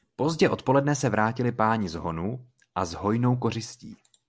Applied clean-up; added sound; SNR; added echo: none; none; none; none.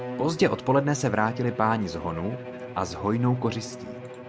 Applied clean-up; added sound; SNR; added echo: none; Bowed string instrument; 11 dB; none.